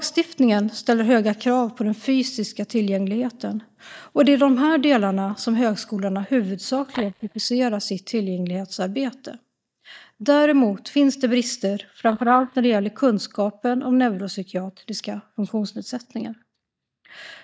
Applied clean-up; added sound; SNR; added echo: neural mask model DeepFilterNet 3.